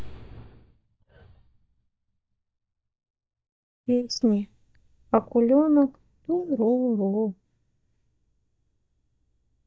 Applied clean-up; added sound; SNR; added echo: neural mask model DeepFilterNet 3.